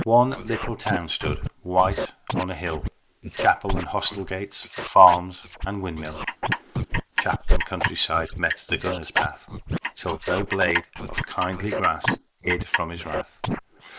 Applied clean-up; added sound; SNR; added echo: neural mask model Resemble Enhance denoiser.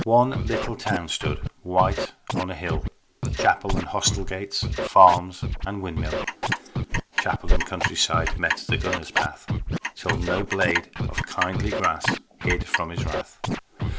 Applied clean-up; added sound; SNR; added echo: none; Clock + Scratching (performance technique); 3 dB; none.